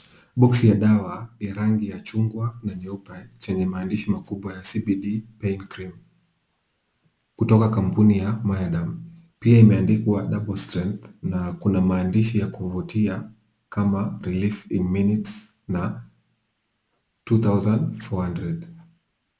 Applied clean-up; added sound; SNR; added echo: none; none; none; none.